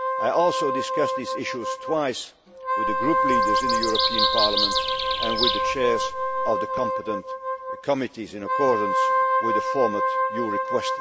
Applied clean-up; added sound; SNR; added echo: none; Wind instrument, woodwind instrument + Bird vocalization, bird call, bird song; -4 dB; none.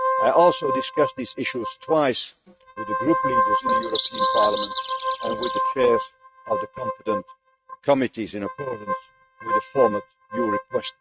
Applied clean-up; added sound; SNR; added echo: neural mask model RNNoise.